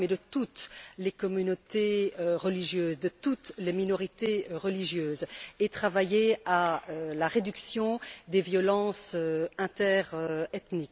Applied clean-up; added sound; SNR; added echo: none; none; none; none.